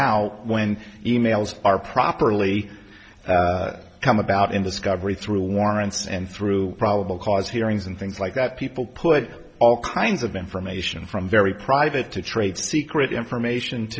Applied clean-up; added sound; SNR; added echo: none; none; none; none.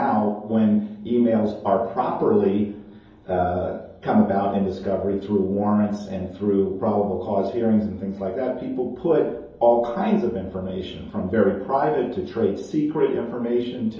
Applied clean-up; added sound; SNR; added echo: none; none; none; reverberation time 2.8 s.